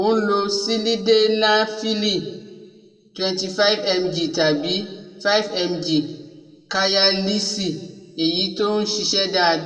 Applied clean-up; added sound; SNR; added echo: none; none; none; reverberation time 1.0 s.